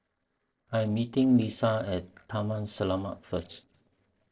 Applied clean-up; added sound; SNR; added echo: neural separator model SepFormer DNS4.